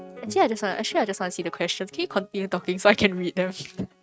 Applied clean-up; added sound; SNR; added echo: neural mask model RNNoise.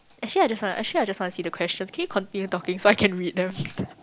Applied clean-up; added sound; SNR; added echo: none; none; none; none.